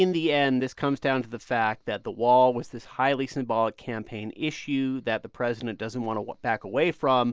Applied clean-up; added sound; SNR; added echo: none; none; none; none.